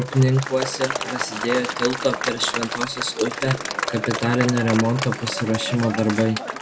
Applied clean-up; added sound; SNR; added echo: none; Applause / Crowd; 6 dB; none.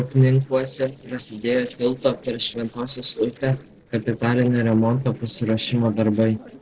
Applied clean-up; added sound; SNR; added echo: neural separator model SepFormer DNS4.